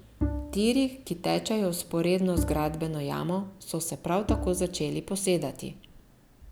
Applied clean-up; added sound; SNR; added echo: none; Bowed string instrument; 7 dB; none.